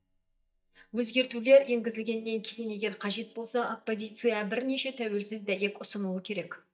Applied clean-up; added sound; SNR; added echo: neural mask model DeepFilterNet 3.